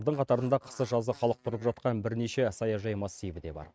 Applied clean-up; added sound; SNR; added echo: neural mask model RNNoise.